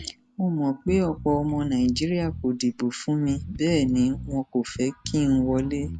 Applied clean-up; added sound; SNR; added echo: none; Bass guitar; 13 dB; none.